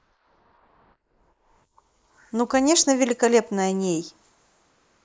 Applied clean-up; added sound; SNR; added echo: neural mask model Resemble Enhance denoiser.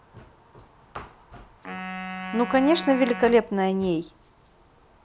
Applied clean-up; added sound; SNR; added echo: none; Wind instrument, woodwind instrument; 12 dB; none.